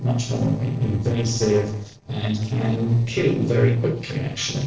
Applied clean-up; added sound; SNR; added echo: neural separator model SepFormer DNS4.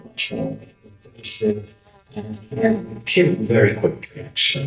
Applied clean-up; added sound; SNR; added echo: neural mask model DeepFilterNet 3.